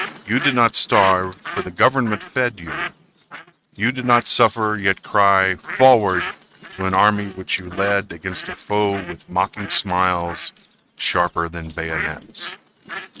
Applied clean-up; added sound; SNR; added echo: neural mask model RNNoise.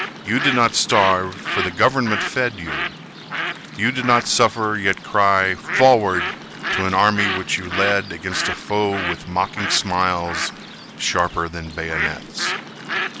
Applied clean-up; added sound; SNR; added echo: none; Bird; 7 dB; none.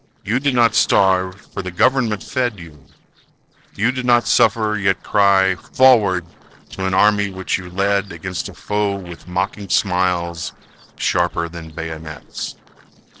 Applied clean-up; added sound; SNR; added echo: neural separator model SepFormer DNS4.